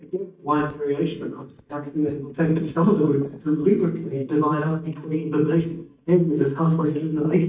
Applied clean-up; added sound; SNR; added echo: neural mask model DeepFilterNet 3.